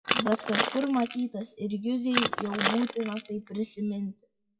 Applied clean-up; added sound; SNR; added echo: classical method WPE with log-MMSE.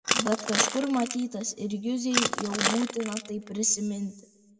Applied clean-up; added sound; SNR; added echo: none; Crushing; 2 dB; reverberation time 0.8 s.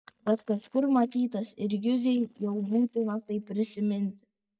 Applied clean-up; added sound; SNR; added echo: neural mask model DeepFilterNet 3.